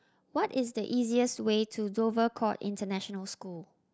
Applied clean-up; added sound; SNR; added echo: none; none; none; none.